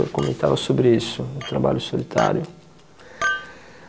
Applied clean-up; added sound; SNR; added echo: none; Chink, clink; 11 dB; none.